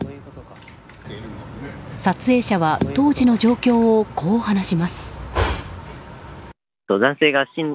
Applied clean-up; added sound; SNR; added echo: none; none; none; none.